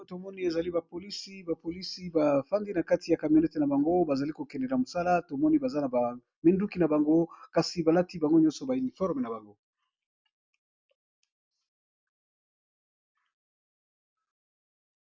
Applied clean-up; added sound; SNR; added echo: none; none; none; none.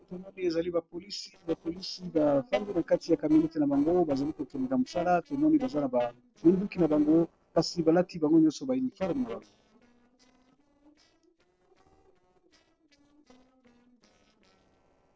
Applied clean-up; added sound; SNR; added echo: neural separator model SepFormer DNS4.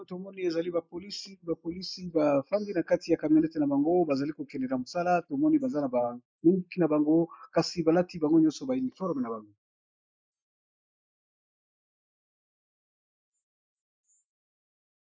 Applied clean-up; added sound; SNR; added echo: neural mask model Resemble Enhance denoiser.